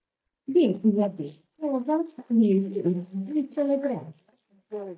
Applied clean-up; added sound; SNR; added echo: neural mask model DeepFilterNet 3.